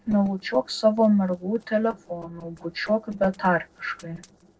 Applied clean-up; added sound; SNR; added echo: neural separator model SepFormer DNS4.